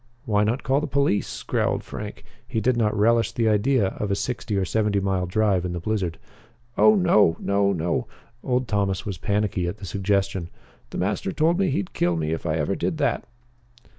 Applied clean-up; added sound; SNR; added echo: none; none; none; none.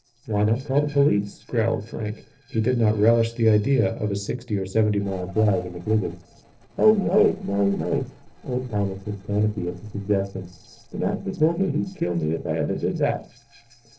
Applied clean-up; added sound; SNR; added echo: neural separator model SepFormer DNS4.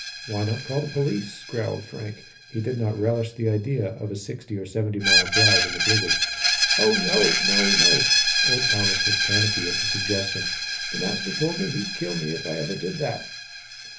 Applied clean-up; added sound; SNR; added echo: none; Screech; -3 dB; reverberation time 0.3 s.